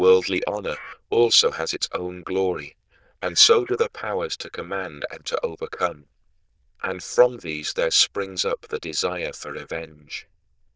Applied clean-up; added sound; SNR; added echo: neural diffusion model UNIVERSE++.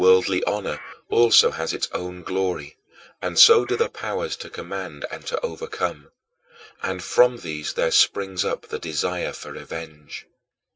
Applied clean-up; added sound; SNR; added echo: neural mask model Resemble Enhance denoiser.